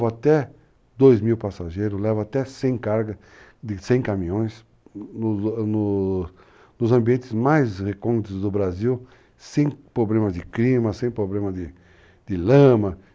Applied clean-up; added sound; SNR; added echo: none; none; none; none.